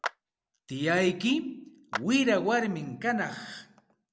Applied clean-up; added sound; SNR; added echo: none; Clapping; 13 dB; none.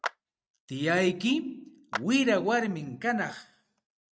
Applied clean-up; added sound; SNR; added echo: neural mask model RNNoise.